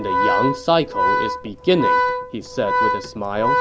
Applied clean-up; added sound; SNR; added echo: none; Organ; -2 dB; none.